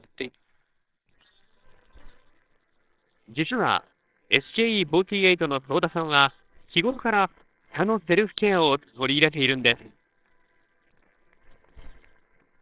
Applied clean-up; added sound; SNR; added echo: neural separator model SepFormer WHAMR!.